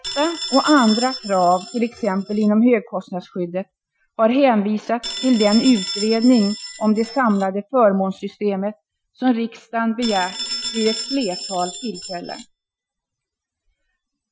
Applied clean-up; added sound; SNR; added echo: classical method Wiener filter.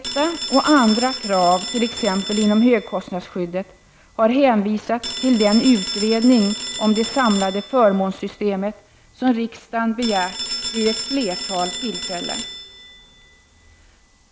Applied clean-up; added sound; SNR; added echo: none; Telephone; 10 dB; none.